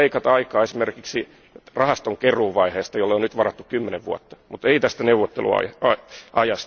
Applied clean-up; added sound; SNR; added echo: none; none; none; none.